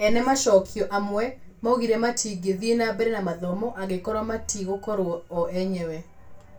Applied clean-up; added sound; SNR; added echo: none; none; none; reverberation time 0.2 s.